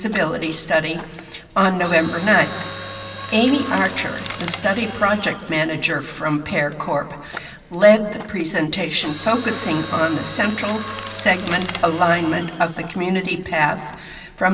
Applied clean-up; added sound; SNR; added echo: none; Mechanisms; 12 dB; reverberation time 2.5 s.